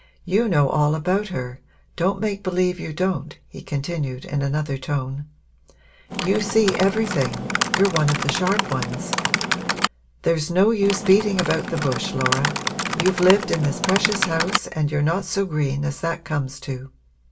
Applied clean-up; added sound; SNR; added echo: none; Typing; 2 dB; reverberation time 0.2 s.